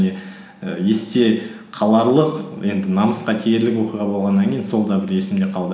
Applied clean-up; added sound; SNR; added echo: none; none; none; none.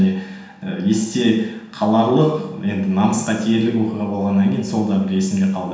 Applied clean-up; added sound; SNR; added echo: none; none; none; reverberation time 0.7 s.